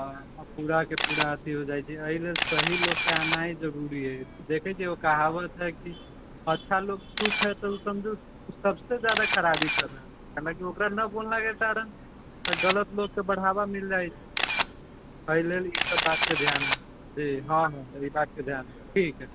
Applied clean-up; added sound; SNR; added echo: none; Camera; 4 dB; none.